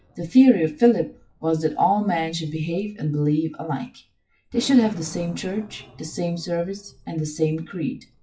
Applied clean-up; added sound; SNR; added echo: classical method WPE with log-MMSE.